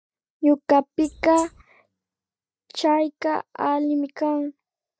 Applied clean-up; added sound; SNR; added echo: neural mask model DeepFilterNet 3.